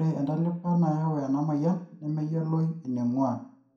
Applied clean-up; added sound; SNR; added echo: none; none; none; reverberation time 0.5 s.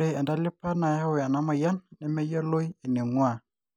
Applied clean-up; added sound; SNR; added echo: none; none; none; none.